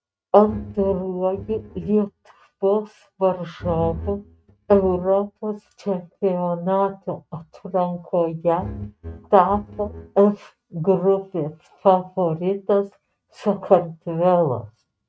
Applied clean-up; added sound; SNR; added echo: neural mask model RNNoise.